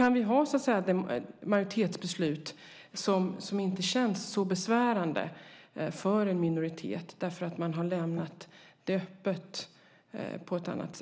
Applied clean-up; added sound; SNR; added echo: none; none; none; none.